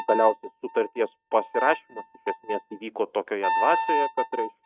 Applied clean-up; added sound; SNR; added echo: neural mask model RNNoise.